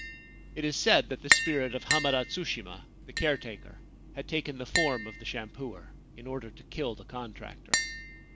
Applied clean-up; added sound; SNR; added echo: none; Tap; 1 dB; none.